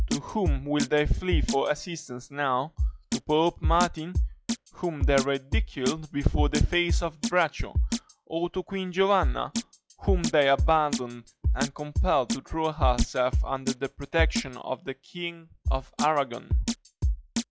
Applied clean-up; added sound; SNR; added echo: classical method log-MMSE.